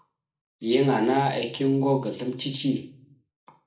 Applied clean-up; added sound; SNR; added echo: none; none; none; reverberation time 0.4 s.